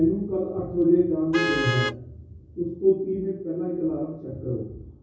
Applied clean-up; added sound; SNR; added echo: none; Vehicle horn, car horn, honking; 9 dB; reverberation time 0.6 s.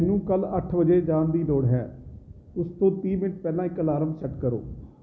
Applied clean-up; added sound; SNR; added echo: none; none; none; none.